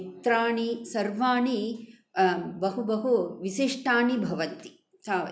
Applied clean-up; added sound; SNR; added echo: none; none; none; none.